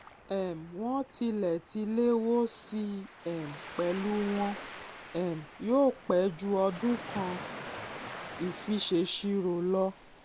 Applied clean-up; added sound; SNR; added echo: none; Waves, surf; 14 dB; none.